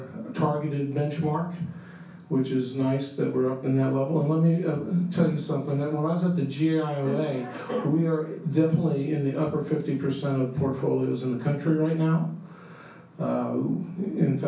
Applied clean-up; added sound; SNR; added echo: none; none; none; reverberation time 0.6 s.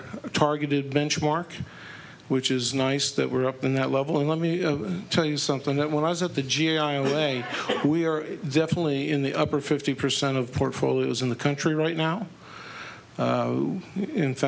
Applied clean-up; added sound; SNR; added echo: none; none; none; none.